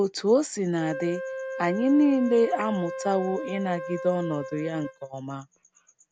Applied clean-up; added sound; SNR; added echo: neural mask model RNNoise.